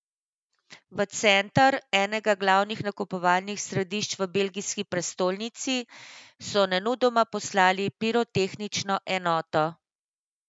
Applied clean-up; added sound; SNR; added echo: none; none; none; none.